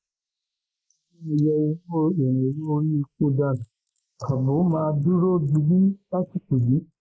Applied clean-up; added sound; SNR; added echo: neural mask model Resemble Enhance denoiser.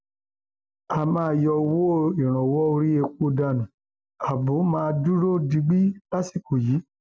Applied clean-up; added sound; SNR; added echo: none; none; none; none.